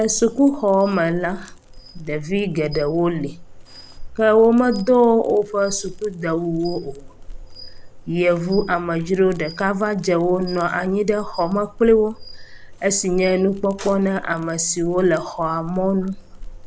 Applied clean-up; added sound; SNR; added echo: none; Crackle; 15 dB; none.